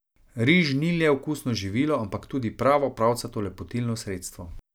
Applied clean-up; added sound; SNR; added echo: none; none; none; none.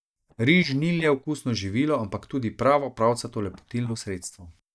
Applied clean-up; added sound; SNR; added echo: neural mask model DeepFilterNet 3.